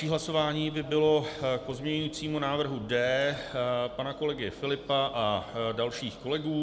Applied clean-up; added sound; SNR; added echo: none; none; none; none.